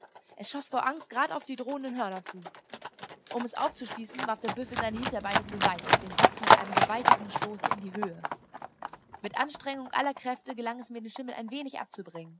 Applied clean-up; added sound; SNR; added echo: none; Livestock, farm animals, working animals; -4 dB; none.